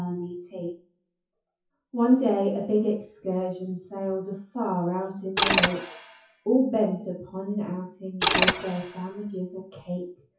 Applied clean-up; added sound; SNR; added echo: classical method WPE with log-MMSE.